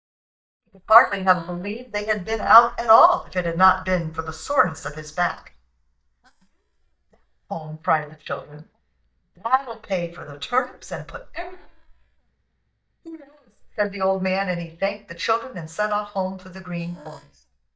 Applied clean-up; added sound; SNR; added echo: neural mask model DeepFilterNet 3.